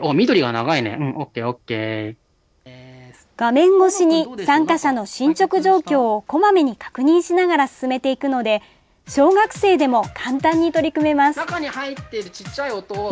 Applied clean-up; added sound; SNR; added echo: none; none; none; none.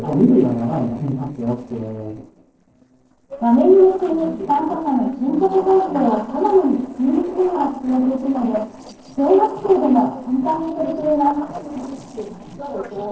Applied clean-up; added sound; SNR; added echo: neural separator model SepFormer DNS4.